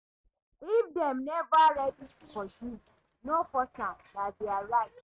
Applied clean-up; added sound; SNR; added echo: neural mask model RNNoise.